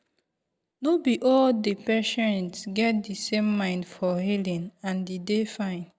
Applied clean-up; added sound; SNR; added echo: none; none; none; none.